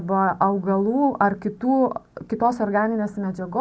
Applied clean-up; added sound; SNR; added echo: none; none; none; none.